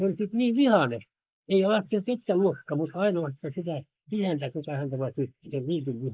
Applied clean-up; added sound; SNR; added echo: neural mask model Resemble Enhance denoiser.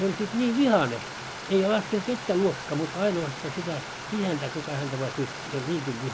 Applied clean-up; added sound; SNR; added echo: none; Stream; 9 dB; none.